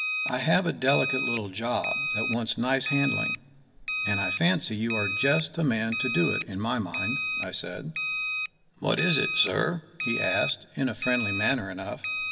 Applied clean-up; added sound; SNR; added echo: none; Alarm; 0 dB; reverberation time 0.5 s.